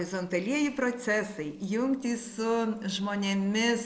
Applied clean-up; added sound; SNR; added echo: neural separator model SepFormer DNS4.